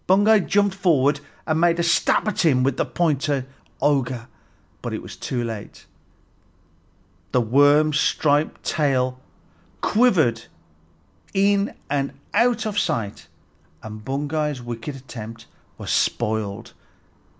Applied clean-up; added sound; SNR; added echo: none; none; none; none.